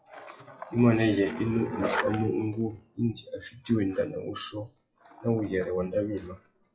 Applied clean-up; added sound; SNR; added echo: classical method WPE with log-MMSE.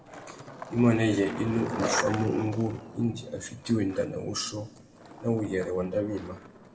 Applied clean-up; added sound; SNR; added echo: none; Skateboard; 10 dB; reverberation time 0.9 s.